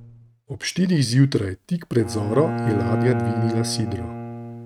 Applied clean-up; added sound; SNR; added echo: neural mask model RNNoise.